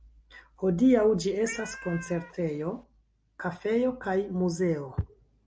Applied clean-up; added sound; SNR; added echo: none; Cat; 15 dB; none.